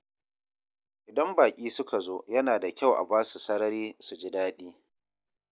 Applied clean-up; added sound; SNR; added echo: none; none; none; none.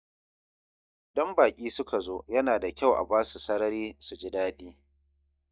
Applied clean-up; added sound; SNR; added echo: neural mask model DeepFilterNet 3.